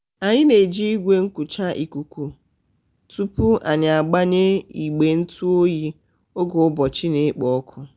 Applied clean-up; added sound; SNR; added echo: none; none; none; none.